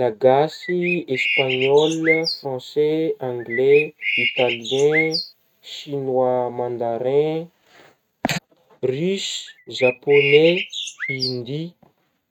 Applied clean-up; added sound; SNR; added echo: neural mask model RNNoise.